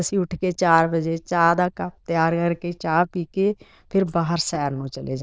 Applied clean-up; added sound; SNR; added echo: neural diffusion model UNIVERSE++.